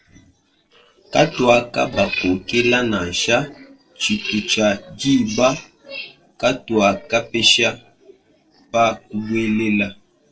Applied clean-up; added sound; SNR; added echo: neural separator model SepFormer DNS4.